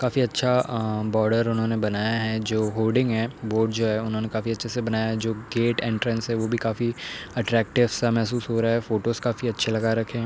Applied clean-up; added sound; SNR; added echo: none; none; none; none.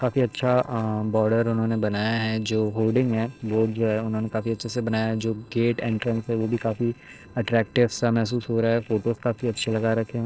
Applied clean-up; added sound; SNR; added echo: neural separator model SepFormer DNS4.